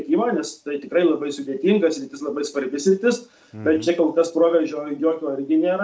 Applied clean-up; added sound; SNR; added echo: none; none; none; none.